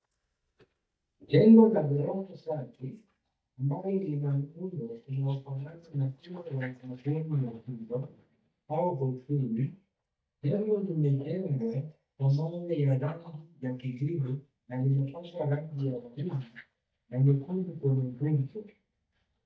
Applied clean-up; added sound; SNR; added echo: neural mask model DeepFilterNet 3.